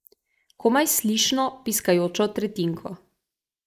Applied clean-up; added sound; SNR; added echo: neural mask model Resemble Enhance denoiser.